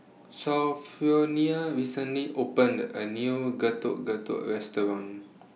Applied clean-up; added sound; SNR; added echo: none; none; none; none.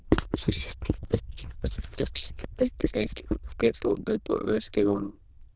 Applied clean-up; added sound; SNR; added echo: neural diffusion model UNIVERSE++.